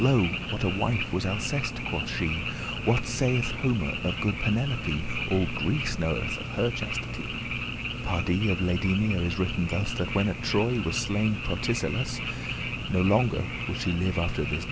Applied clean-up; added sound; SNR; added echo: none; Frog; 4 dB; none.